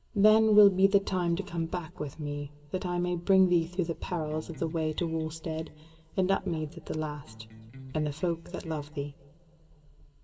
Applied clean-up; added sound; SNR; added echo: none; Electric guitar; 19 dB; reverberation time 2.5 s.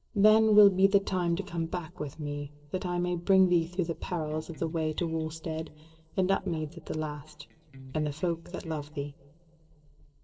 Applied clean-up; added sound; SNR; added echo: neural separator model SepFormer DNS4.